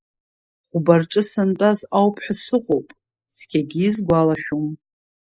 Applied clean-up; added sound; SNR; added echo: neural mask model Resemble Enhance denoiser.